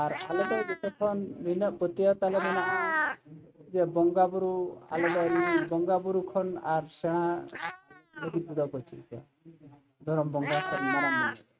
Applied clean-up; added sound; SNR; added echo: neural mask model RNNoise.